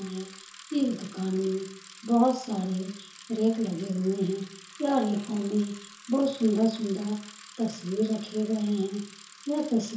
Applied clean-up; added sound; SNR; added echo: none; Bicycle; 19 dB; reverberation time 0.7 s.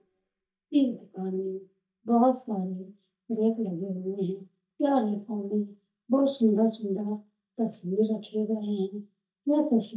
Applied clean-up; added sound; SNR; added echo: neural mask model DeepFilterNet 3.